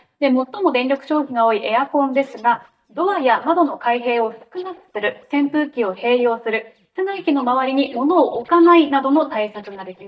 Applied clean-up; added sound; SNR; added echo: neural mask model DeepFilterNet 3.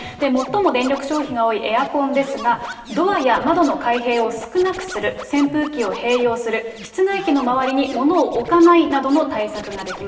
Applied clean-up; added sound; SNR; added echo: none; Scratching (performance technique); 16 dB; reverberation time 1.2 s.